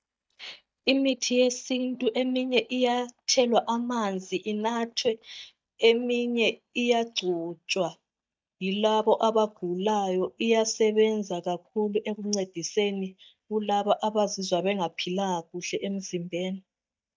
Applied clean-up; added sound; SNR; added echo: neural mask model DeepFilterNet 3.